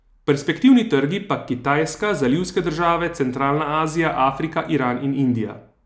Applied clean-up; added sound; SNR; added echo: none; none; none; none.